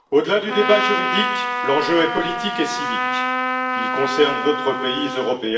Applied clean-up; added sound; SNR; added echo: none; Trumpet; 2 dB; reverberation time 1.1 s.